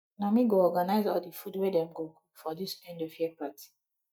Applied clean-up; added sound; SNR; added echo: neural mask model DeepFilterNet 3.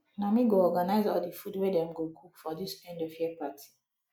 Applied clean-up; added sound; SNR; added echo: none; none; none; none.